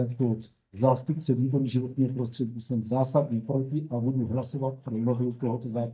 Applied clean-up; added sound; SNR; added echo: neural mask model DeepFilterNet 3.